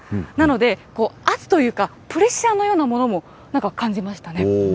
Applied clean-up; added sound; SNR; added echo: none; none; none; none.